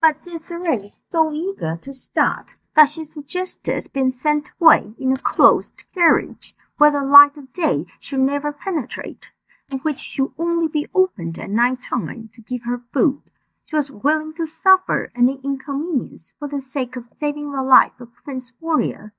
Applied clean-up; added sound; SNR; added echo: neural mask model DeepFilterNet 3.